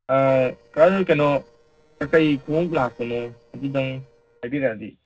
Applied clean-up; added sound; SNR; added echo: neural separator model SepFormer DNS4.